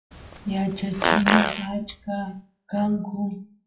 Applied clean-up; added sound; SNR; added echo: classical method WPE with log-MMSE.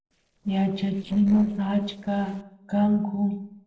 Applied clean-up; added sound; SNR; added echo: neural separator model SepFormer DNS4.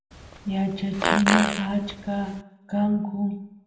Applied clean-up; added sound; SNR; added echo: none; Fart; 2 dB; reverberation time 1.0 s.